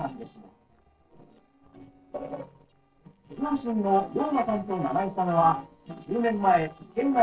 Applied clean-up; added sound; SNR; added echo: neural separator model SepFormer DNS4.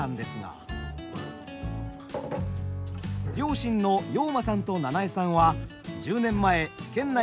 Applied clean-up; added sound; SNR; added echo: none; none; none; none.